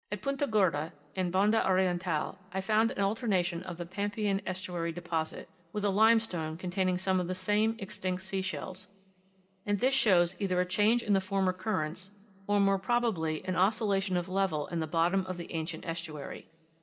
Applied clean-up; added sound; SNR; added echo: none; none; none; reverberation time 0.8 s.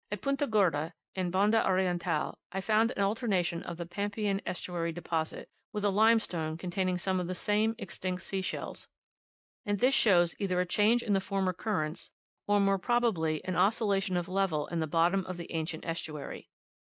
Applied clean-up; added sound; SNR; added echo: none; none; none; none.